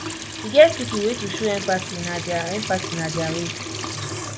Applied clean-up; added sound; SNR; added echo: none; Trickle, dribble / Sink (filling or washing) / Water tap, faucet; 7 dB; none.